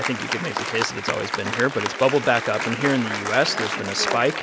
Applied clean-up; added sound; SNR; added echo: none; Applause; 4 dB; none.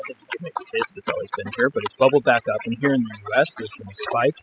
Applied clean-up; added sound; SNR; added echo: classical method spectral subtraction.